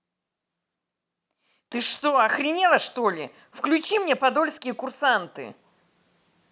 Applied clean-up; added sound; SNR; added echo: none; none; none; none.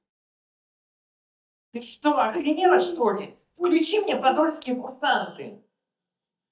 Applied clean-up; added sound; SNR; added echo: neural mask model DeepFilterNet 3.